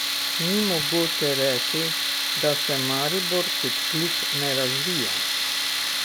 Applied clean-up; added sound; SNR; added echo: none; Tools; -4 dB; none.